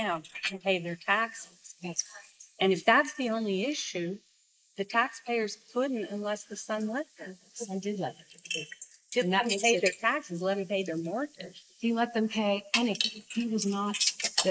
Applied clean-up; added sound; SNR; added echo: neural mask model Resemble Enhance denoiser.